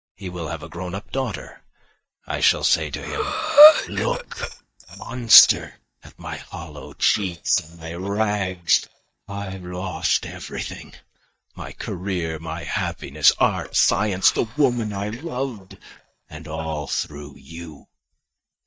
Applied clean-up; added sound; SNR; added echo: neural mask model DeepFilterNet 3.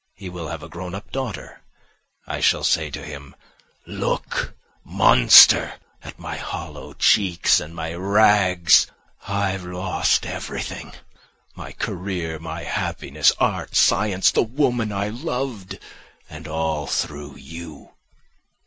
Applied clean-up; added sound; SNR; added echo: none; none; none; none.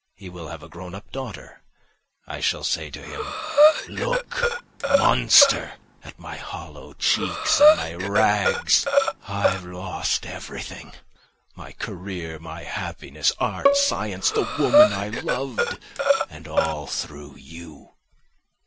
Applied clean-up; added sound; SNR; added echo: none; Bowed string instrument + Breathing; -4 dB; none.